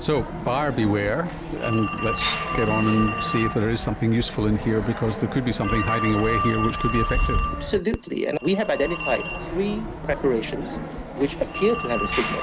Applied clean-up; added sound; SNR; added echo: none; Telephone; 4 dB; none.